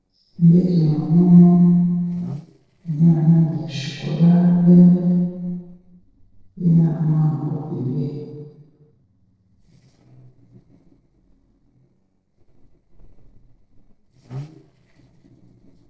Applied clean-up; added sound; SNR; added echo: neural separator model SepFormer DNS4.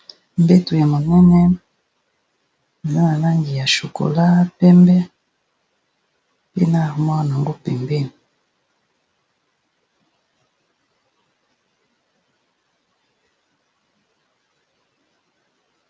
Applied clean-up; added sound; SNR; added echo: none; none; none; none.